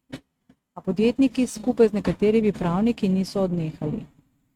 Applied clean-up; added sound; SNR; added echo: neural mask model RNNoise.